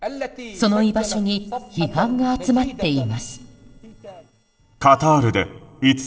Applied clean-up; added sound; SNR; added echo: neural separator model SepFormer DNS4.